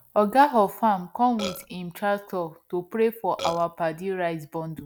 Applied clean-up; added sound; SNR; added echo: none; Burping, eructation; 9 dB; none.